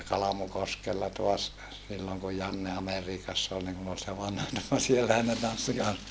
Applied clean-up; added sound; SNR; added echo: none; none; none; none.